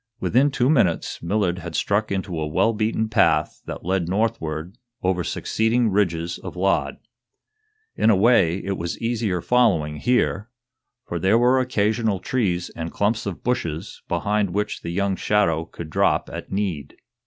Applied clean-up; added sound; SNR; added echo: none; none; none; none.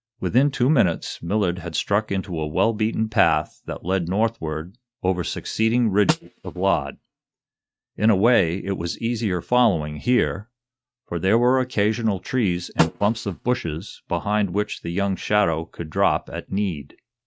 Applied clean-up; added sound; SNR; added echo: neural mask model RNNoise.